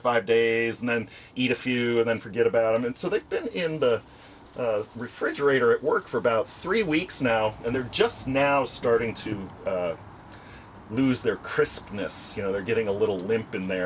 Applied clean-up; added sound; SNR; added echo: none; none; none; none.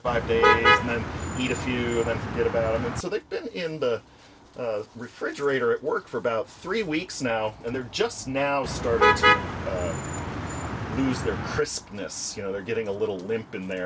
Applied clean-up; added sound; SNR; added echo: none; Motor vehicle (road); -3 dB; none.